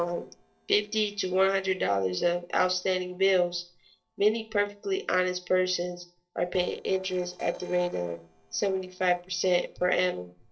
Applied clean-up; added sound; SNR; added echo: neural separator model SepFormer DNS4.